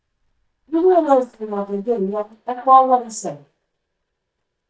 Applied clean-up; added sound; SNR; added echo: neural mask model DeepFilterNet 3.